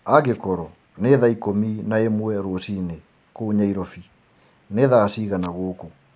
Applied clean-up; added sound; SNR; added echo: none; none; none; none.